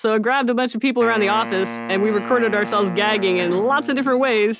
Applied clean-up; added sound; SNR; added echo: none; Wind instrument, woodwind instrument; 12 dB; none.